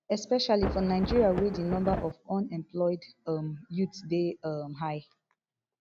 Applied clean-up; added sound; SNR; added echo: none; Thunder; 4 dB; none.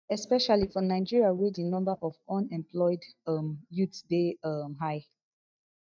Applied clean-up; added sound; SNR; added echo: neural mask model DeepFilterNet 3.